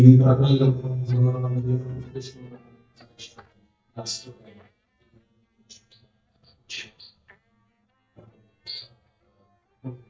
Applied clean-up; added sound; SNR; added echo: neural mask model DeepFilterNet 3.